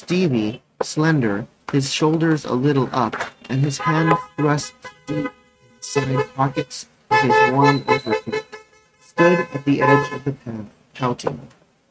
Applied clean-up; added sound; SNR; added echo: neural mask model RNNoise.